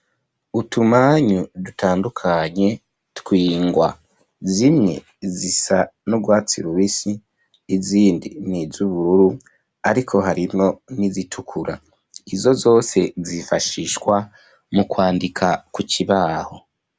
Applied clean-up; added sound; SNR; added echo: none; none; none; none.